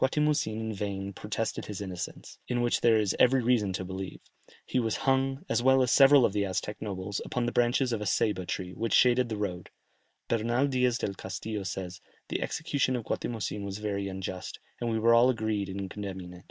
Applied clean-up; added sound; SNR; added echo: none; none; none; none.